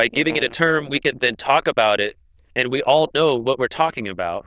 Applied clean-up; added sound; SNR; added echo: neural diffusion model UNIVERSE++.